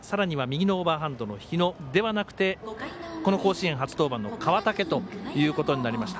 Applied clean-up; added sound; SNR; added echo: none; none; none; none.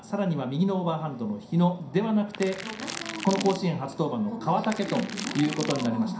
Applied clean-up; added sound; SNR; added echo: none; Crackle; 11 dB; reverberation time 0.5 s.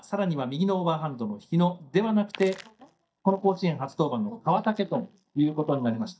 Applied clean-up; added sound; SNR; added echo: neural mask model DeepFilterNet 3.